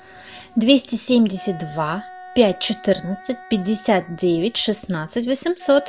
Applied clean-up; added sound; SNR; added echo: none; Wind instrument, woodwind instrument; 20 dB; none.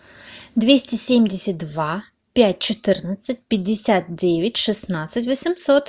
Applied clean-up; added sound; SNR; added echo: none; none; none; none.